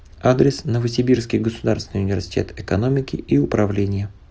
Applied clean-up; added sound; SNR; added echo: none; none; none; none.